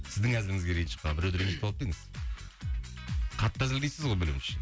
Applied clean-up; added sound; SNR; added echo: none; none; none; none.